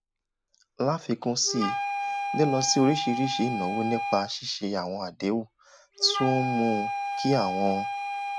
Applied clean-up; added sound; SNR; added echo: none; Wind instrument, woodwind instrument; 4 dB; none.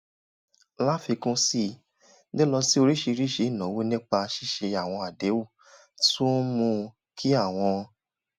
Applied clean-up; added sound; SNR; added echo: none; none; none; none.